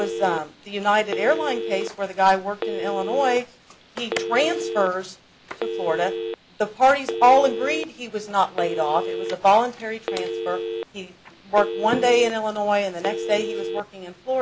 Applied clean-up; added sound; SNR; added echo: none; Telephone; 7 dB; none.